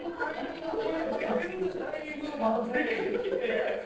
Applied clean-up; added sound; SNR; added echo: neural separator model SepFormer DNS4.